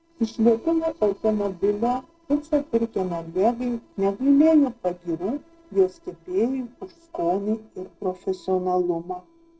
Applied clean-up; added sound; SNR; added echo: neural separator model SepFormer DNS4.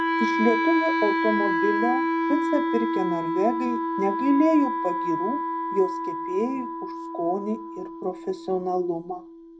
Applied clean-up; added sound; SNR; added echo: none; Wind instrument, woodwind instrument; 0 dB; reverberation time 0.3 s.